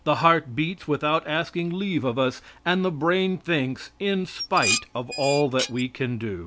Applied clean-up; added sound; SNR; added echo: none; Dishes, pots, and pans; 6 dB; none.